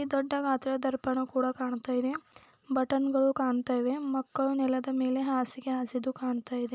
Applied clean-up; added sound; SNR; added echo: none; none; none; none.